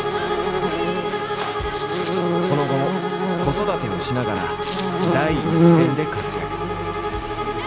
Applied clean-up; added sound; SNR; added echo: none; Buzz + Bowed string instrument; -4 dB; none.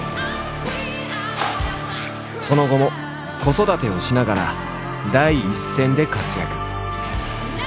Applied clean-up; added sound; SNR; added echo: none; none; none; none.